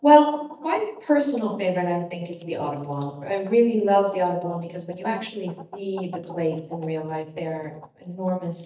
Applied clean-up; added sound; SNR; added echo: neural mask model DeepFilterNet 3.